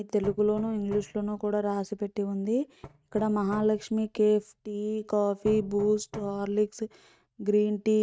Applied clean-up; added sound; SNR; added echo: neural mask model RNNoise.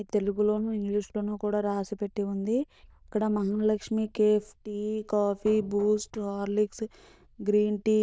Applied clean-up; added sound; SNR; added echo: neural diffusion model UNIVERSE++.